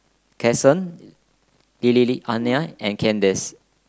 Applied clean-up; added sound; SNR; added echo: none; Brass instrument; 19 dB; none.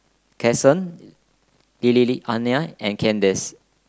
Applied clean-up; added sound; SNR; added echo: none; none; none; none.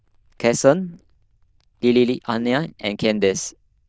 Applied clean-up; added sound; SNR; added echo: neural diffusion model UNIVERSE++.